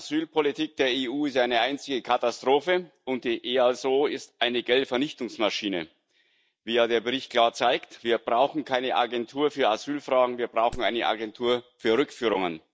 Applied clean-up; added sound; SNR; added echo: neural mask model DeepFilterNet 3.